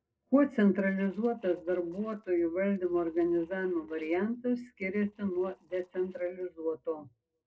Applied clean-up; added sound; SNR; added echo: neural separator model SepFormer DNS4.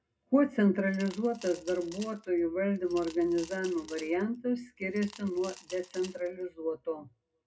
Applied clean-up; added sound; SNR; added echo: none; Coin (dropping) / Glass; 20 dB; reverberation time 0.2 s.